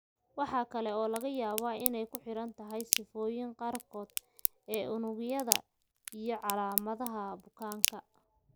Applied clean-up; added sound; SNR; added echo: none; Crack; 1 dB; none.